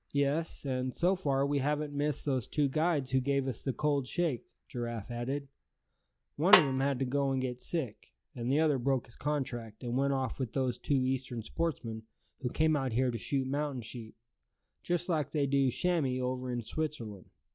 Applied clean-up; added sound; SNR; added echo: none; Snare drum; 0 dB; none.